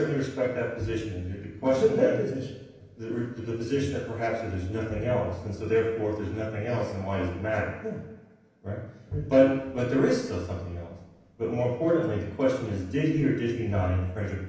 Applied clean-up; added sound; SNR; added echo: none; Bowed string instrument; 18 dB; reverberation time 0.9 s.